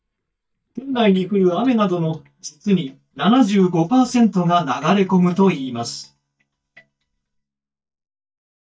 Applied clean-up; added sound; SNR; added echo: neural mask model DeepFilterNet 3.